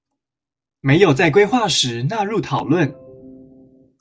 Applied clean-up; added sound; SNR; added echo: none; none; none; none.